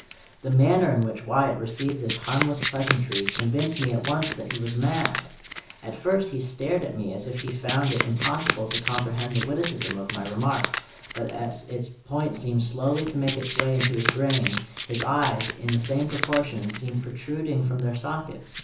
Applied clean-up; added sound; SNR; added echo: none; Domestic sounds, home sounds; 7 dB; reverberation time 0.7 s.